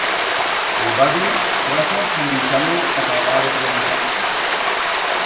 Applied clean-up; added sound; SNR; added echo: none; Stream; -5 dB; reverberation time 2.2 s.